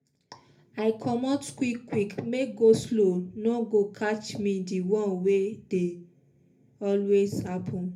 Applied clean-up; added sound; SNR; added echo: none; none; none; reverberation time 0.3 s.